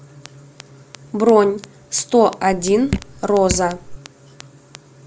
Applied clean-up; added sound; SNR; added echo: none; Drip; 8 dB; none.